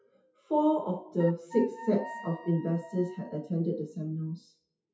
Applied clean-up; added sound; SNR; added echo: classical method WPE with log-MMSE.